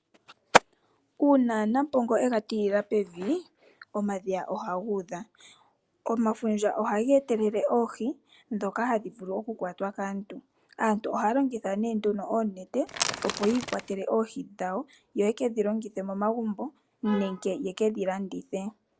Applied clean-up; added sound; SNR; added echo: none; Crackle / Crushing / Wood; 5 dB; none.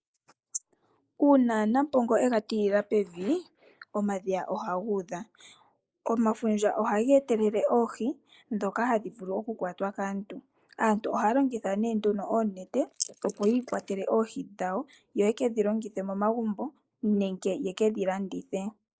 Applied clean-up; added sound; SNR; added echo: neural mask model Resemble Enhance denoiser.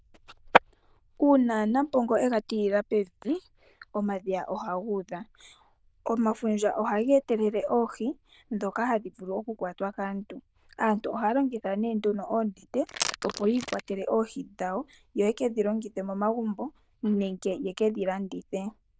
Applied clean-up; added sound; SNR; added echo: neural diffusion model UNIVERSE++.